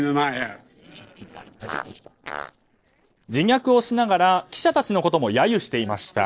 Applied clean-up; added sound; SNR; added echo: neural separator model SepFormer DNS4.